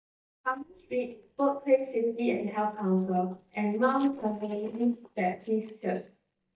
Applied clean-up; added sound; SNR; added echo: neural mask model DeepFilterNet 3.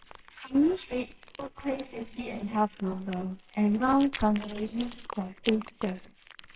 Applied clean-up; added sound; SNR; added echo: neural separator model SepFormer WHAMR!.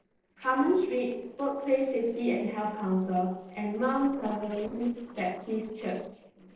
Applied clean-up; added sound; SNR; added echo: neural separator model SepFormer DNS4.